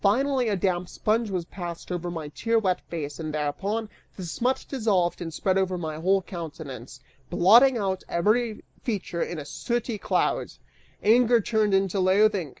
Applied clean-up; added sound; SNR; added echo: none; none; none; none.